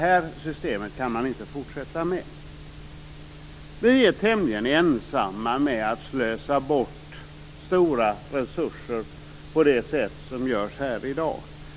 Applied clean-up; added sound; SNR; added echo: none; none; none; none.